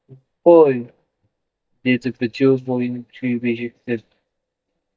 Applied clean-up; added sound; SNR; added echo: neural mask model DeepFilterNet 3.